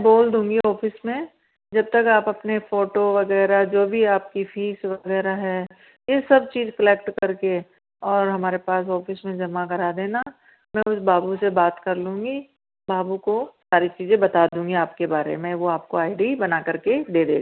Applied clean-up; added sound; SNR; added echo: none; none; none; none.